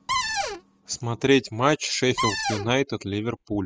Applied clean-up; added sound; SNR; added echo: classical method spectral subtraction.